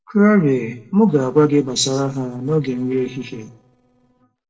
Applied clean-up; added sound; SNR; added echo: neural separator model SepFormer DNS4.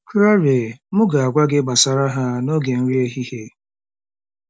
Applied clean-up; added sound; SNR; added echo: none; none; none; none.